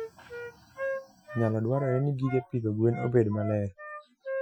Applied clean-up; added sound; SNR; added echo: classical method Wiener filter.